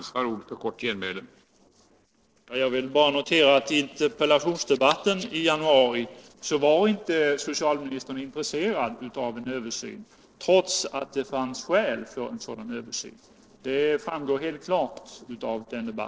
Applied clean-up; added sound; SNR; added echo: neural separator model SepFormer DNS4.